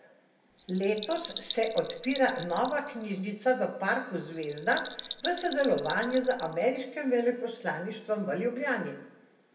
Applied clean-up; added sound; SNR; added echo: none; Bell; 12 dB; reverberation time 0.9 s.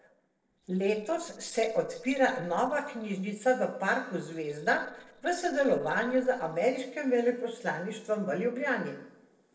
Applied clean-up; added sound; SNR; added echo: neural separator model SepFormer DNS4.